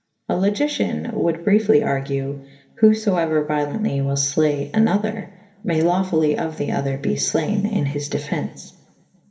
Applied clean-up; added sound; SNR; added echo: none; none; none; reverberation time 1.6 s.